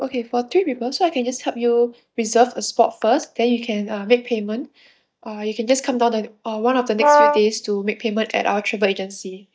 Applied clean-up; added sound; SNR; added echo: neural mask model DeepFilterNet 3.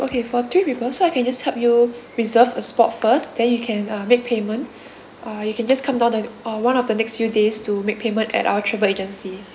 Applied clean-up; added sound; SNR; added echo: none; none; none; none.